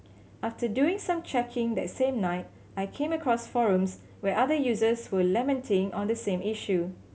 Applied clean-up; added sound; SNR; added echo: none; none; none; none.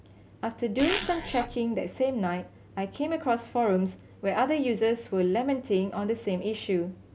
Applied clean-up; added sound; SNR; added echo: none; Zipper (clothing); 5 dB; none.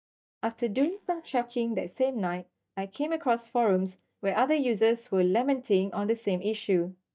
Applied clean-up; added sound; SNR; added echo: neural mask model DeepFilterNet 3.